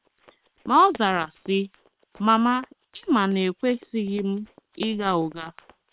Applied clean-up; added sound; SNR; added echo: neural separator model SepFormer WHAM!.